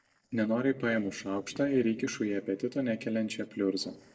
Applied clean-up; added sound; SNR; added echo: neural separator model SepFormer DNS4.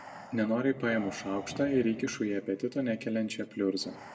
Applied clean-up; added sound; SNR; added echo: none; Breathing; 17 dB; reverberation time 0.9 s.